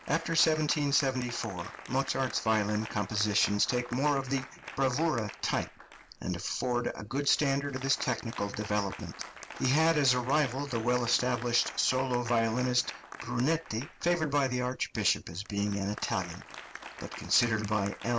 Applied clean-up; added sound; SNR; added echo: none; Applause; 15 dB; none.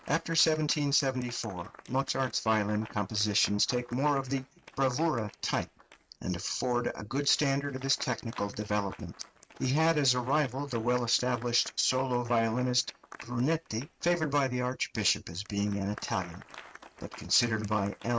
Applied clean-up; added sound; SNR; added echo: neural mask model RNNoise.